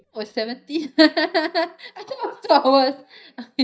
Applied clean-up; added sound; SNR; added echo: neural mask model DeepFilterNet 3.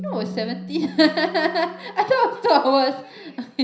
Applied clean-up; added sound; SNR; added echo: none; Keyboard (musical); 16 dB; reverberation time 0.5 s.